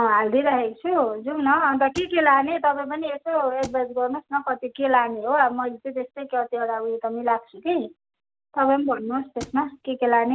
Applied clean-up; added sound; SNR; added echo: none; Thump, thud; 18 dB; none.